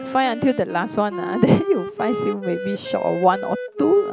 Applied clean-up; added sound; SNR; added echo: none; Wind instrument, woodwind instrument; 8 dB; none.